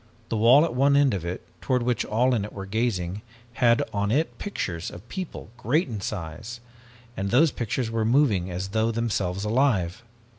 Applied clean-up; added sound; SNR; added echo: none; none; none; none.